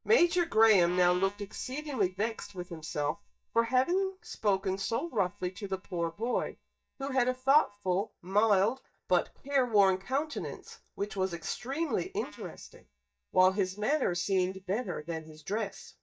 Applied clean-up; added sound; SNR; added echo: neural mask model DeepFilterNet 3.